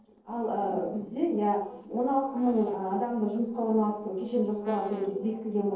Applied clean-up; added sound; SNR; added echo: neural separator model SepFormer DNS4.